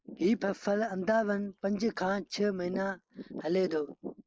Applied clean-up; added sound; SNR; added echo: neural mask model Resemble Enhance denoiser.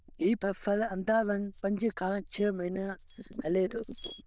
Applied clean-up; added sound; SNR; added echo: neural diffusion model UNIVERSE++.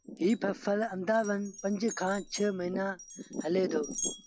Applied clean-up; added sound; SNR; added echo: classical method log-MMSE.